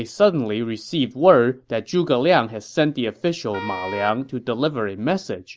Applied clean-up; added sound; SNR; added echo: none; Wind instrument, woodwind instrument; 12 dB; none.